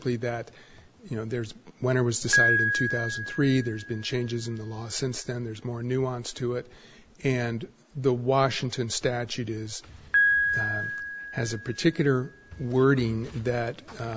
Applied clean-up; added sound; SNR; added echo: none; Piano; 4 dB; none.